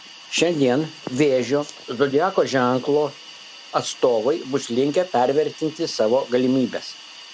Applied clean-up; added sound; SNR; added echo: none; Hiss; 20 dB; none.